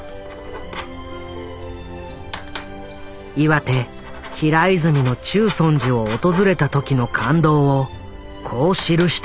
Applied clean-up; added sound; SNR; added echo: none; Writing; 14 dB; none.